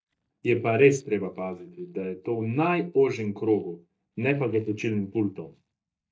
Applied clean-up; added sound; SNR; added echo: neural mask model DeepFilterNet 3.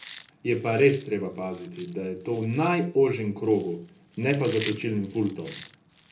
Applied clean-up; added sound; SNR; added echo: none; Chewing, mastication; 14 dB; reverberation time 0.3 s.